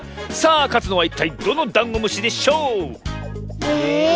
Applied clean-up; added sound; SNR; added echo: none; none; none; none.